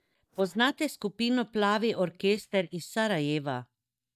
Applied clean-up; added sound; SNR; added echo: neural mask model DeepFilterNet 3.